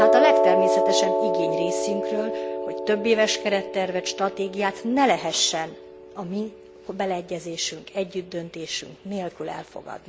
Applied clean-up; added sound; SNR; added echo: none; Piano; 0 dB; none.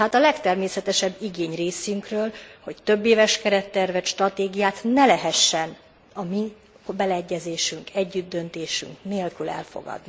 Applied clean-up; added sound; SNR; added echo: none; none; none; none.